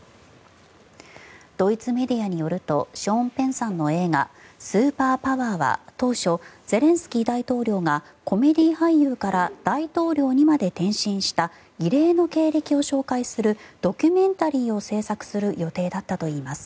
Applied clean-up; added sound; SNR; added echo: none; none; none; none.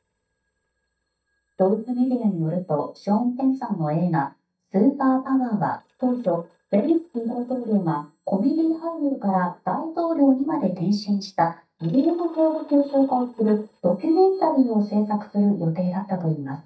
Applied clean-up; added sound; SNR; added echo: neural mask model DeepFilterNet 3.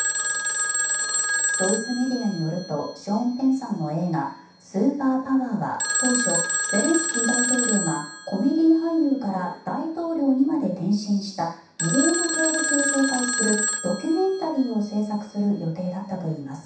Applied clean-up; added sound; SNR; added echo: none; Telephone; 2 dB; reverberation time 0.7 s.